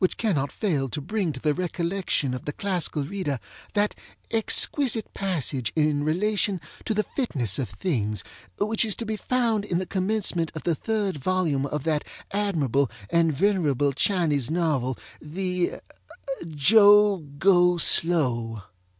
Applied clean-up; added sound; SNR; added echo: none; none; none; none.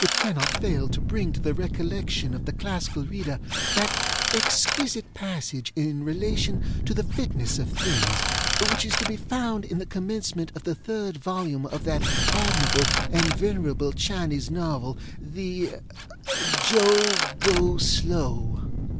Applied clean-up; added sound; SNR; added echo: none; Fire + Drill; -1 dB; none.